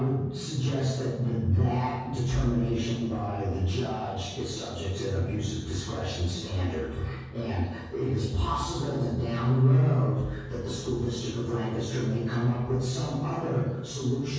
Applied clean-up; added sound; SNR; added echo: none; none; none; reverberation time 1.3 s.